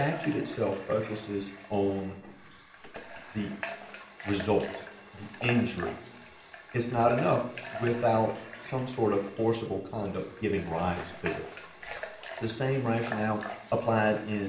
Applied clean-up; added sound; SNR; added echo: none; Water tap, faucet / Water; 12 dB; reverberation time 0.7 s.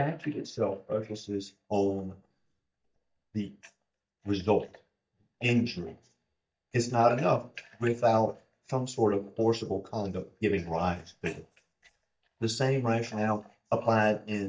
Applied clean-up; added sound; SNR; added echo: neural mask model DeepFilterNet 3.